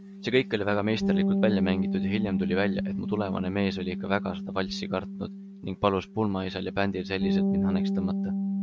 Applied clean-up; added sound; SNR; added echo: none; Bass guitar; 0 dB; none.